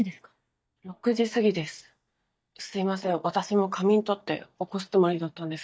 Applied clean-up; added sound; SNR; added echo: neural mask model DeepFilterNet 3.